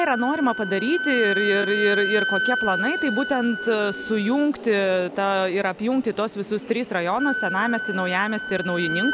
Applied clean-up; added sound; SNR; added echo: none; Wind instrument, woodwind instrument; 6 dB; none.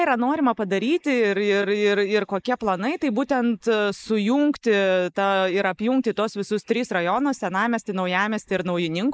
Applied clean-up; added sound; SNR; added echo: neural mask model Resemble Enhance denoiser.